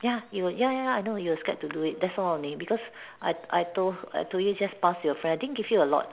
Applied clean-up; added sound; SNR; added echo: none; none; none; none.